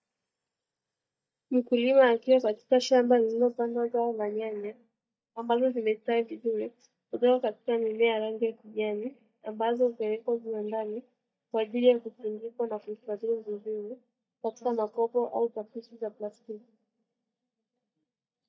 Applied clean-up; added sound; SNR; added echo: neural mask model DeepFilterNet 3.